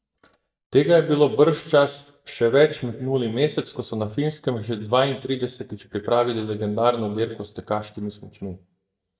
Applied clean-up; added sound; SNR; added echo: neural mask model DeepFilterNet 3.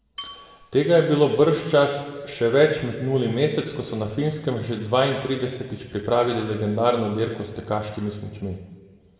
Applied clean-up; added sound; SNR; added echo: none; Dishes, pots, and pans / Glass / Bell; 20 dB; reverberation time 1.4 s.